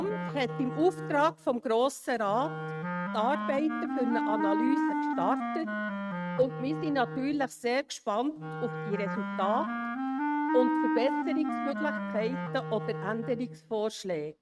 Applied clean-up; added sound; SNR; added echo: neural mask model RNNoise.